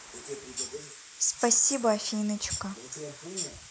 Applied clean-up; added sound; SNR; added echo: neural mask model Resemble Enhance denoiser.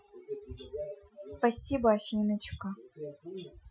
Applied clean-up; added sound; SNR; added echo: classical method Wiener filter.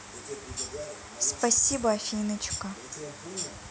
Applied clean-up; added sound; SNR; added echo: none; Tambourine; 7 dB; none.